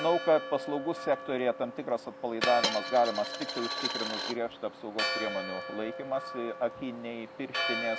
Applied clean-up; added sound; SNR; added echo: none; Coin (dropping) + Church bell; 5 dB; none.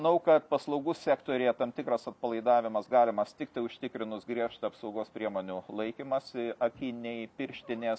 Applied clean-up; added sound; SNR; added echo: none; none; none; none.